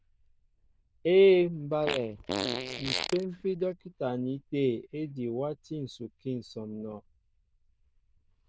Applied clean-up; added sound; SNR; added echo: neural diffusion model UNIVERSE++.